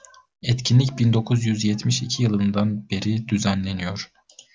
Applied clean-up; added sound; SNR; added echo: none; none; none; none.